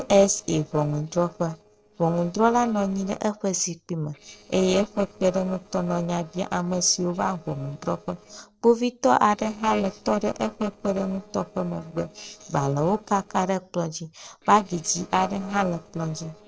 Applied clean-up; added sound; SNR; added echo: neural separator model SepFormer DNS4.